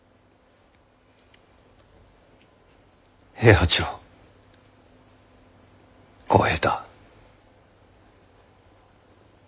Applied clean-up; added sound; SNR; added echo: none; none; none; none.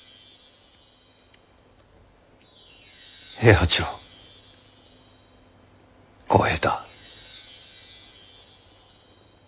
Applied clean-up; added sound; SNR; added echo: none; Wind chime; 10 dB; none.